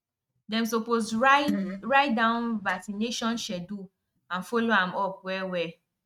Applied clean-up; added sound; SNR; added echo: neural mask model RNNoise.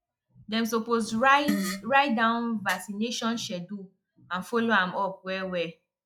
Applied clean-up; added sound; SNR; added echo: classical method log-MMSE.